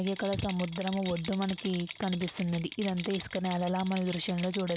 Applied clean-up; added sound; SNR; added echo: none; Rattle; 10 dB; none.